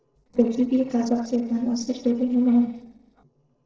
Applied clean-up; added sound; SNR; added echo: neural separator model SepFormer DNS4.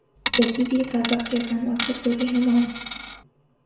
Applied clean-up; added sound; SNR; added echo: none; Coin (dropping); 7 dB; reverberation time 0.7 s.